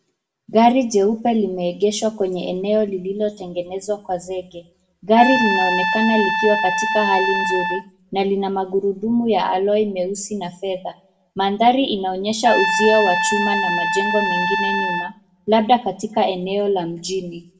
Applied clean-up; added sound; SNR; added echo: none; Trumpet; 1 dB; reverberation time 0.4 s.